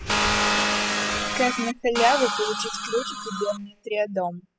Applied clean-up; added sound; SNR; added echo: classical method spectral subtraction.